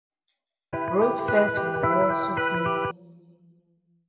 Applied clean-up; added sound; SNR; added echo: none; Electric guitar; -4 dB; reverberation time 1.8 s.